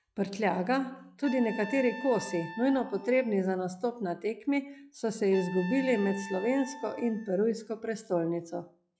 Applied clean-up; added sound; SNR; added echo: classical method log-MMSE.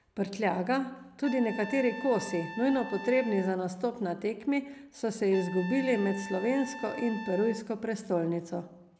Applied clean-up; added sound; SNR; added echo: none; Trumpet; 15 dB; none.